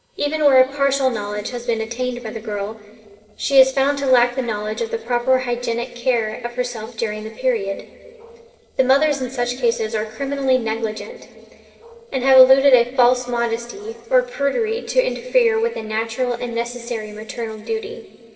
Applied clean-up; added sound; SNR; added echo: neural separator model SepFormer DNS4.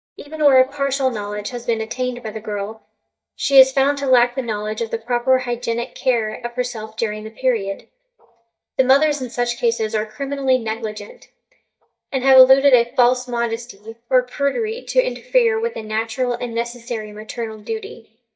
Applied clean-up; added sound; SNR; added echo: neural mask model DeepFilterNet 3.